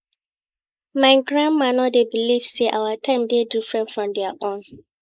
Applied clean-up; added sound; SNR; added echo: neural mask model Resemble Enhance denoiser.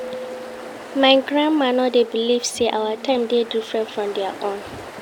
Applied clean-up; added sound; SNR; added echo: none; Ocean; 14 dB; none.